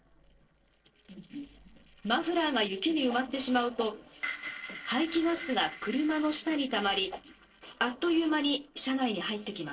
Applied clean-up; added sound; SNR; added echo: neural separator model SepFormer DNS4.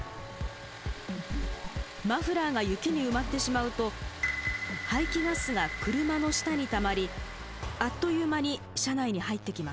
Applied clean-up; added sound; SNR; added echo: none; none; none; none.